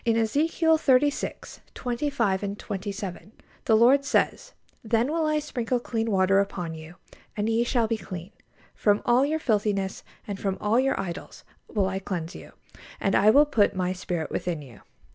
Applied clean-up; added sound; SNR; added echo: none; none; none; none.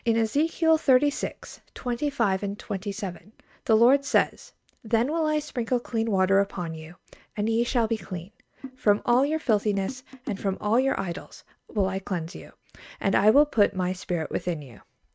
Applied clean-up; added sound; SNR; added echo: neural mask model RNNoise.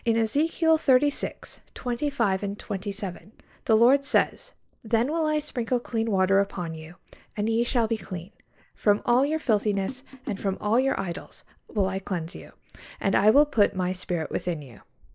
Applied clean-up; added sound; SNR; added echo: neural mask model Resemble Enhance denoiser.